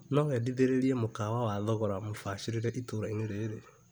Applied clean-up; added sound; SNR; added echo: none; none; none; none.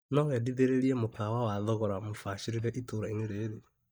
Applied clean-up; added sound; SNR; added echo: neural mask model DeepFilterNet 3.